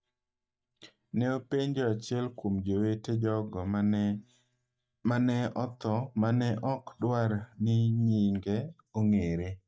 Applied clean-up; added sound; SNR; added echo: neural mask model DeepFilterNet 3.